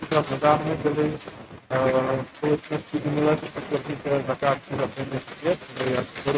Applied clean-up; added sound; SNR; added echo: neural mask model RNNoise.